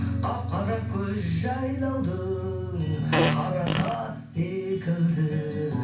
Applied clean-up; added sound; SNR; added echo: none; Fart; 2 dB; reverberation time 0.6 s.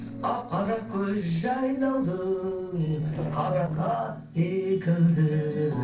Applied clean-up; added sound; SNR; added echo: neural separator model SepFormer DNS4.